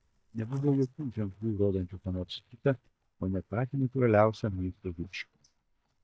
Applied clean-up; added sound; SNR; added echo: neural mask model DeepFilterNet 3.